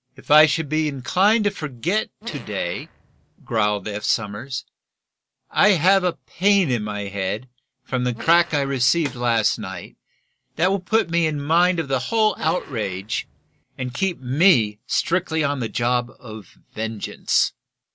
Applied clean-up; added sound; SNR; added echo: none; Fart + Snare drum; 18 dB; none.